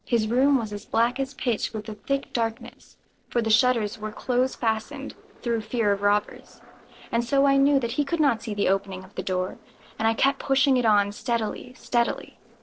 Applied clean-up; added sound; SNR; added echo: neural separator model SepFormer DNS4.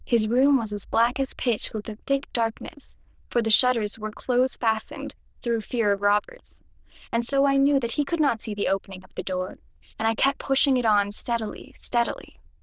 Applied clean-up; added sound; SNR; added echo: neural diffusion model UNIVERSE++.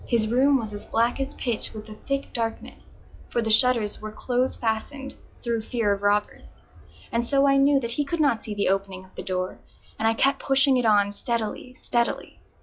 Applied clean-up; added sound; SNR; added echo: classical method log-MMSE.